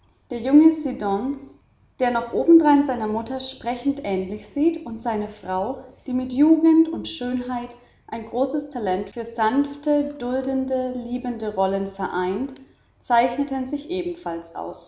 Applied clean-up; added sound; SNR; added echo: none; none; none; none.